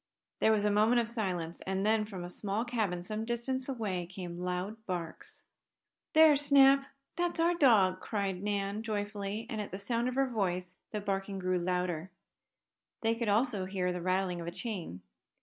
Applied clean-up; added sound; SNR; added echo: none; none; none; none.